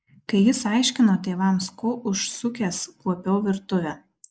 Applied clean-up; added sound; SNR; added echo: neural mask model Resemble Enhance denoiser.